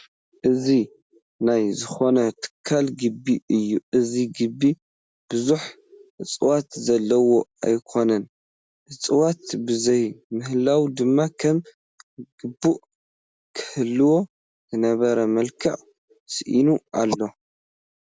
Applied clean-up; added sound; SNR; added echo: none; none; none; none.